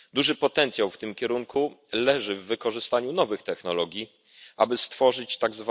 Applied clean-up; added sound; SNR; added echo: none; none; none; none.